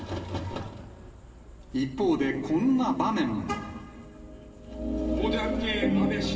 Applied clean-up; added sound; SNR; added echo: none; Vehicle horn, car horn, honking; 18 dB; reverberation time 2.0 s.